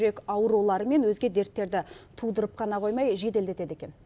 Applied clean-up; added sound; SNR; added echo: none; none; none; none.